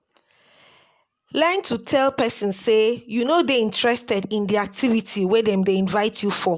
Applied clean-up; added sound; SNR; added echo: none; none; none; none.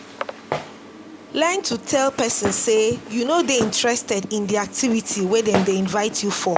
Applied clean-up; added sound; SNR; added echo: none; Walk, footsteps; 9 dB; none.